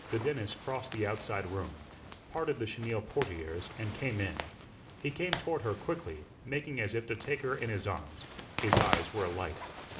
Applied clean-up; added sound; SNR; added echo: none; Zipper (clothing); 3 dB; reverberation time 2.6 s.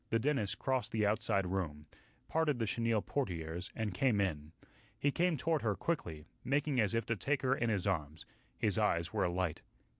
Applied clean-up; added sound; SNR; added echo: none; none; none; none.